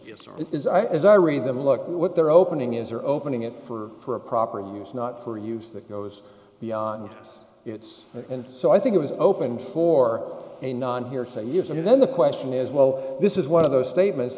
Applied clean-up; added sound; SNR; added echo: none; none; none; none.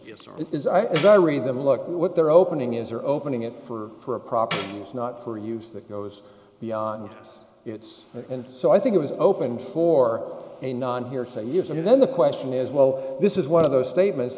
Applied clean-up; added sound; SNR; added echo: none; Tambourine; 15 dB; none.